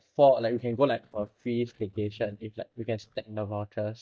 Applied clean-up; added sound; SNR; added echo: neural mask model DeepFilterNet 3.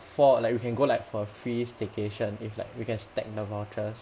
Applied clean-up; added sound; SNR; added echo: none; none; none; none.